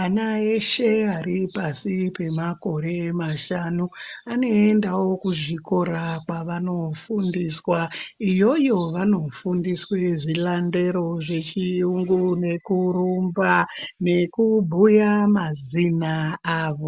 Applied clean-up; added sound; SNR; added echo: none; none; none; none.